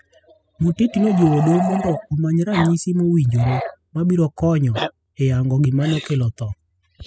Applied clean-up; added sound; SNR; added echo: classical method spectral subtraction.